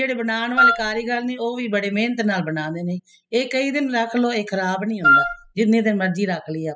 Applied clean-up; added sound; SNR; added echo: classical method spectral subtraction.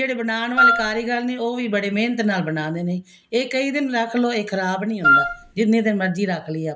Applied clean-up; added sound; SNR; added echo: none; Wind instrument, woodwind instrument; -4 dB; none.